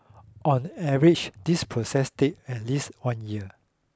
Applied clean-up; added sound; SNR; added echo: none; none; none; none.